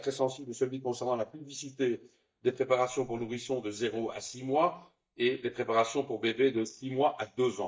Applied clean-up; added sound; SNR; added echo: neural mask model DeepFilterNet 3.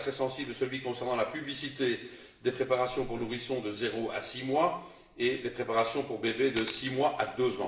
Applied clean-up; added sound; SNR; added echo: none; Camera; 7 dB; reverberation time 0.7 s.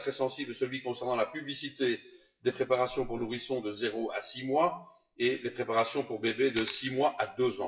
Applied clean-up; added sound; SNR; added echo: classical method WPE with log-MMSE.